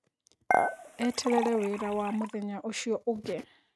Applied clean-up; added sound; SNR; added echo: neural mask model RNNoise.